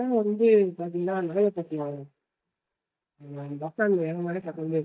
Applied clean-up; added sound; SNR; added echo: neural mask model DeepFilterNet 3.